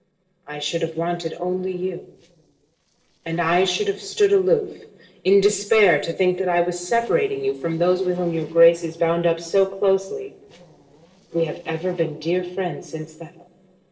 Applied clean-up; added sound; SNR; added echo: neural separator model SepFormer DNS4.